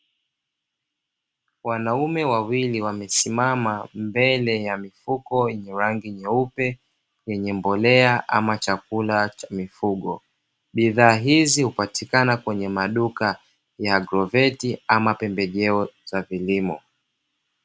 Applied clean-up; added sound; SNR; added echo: none; none; none; none.